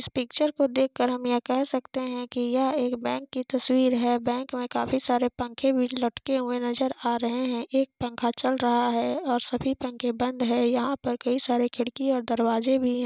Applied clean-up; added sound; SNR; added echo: none; none; none; none.